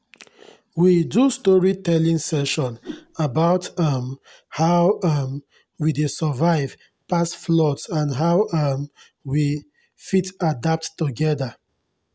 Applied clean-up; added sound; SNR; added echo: none; Whoosh, swoosh, swish; 19 dB; none.